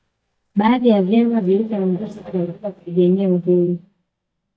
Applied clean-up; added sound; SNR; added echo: neural mask model DeepFilterNet 3.